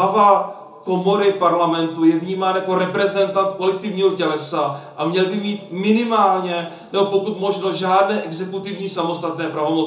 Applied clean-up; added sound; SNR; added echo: none; none; none; reverberation time 0.6 s.